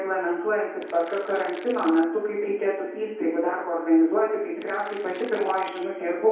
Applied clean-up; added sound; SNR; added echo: none; Crackle; 19 dB; reverberation time 2.0 s.